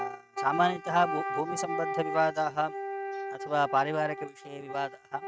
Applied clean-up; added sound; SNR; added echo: neural mask model RNNoise.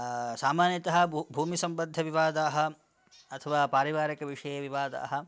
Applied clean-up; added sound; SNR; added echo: none; none; none; none.